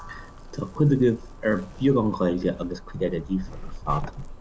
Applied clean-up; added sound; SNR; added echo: none; Zipper (clothing); 12 dB; none.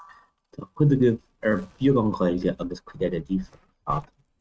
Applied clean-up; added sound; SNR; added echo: neural mask model RNNoise.